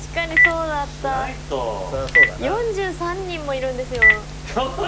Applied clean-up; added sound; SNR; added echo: none; Telephone; -3 dB; none.